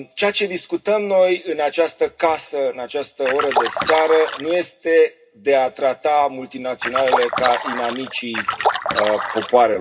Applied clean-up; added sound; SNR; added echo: none; Splash, splatter; 3 dB; reverberation time 0.2 s.